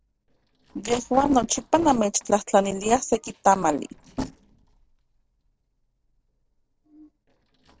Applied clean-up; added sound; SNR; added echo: neural separator model SepFormer DNS4.